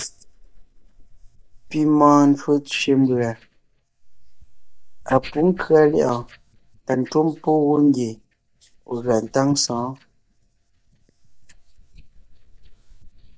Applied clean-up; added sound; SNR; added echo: neural mask model DeepFilterNet 3.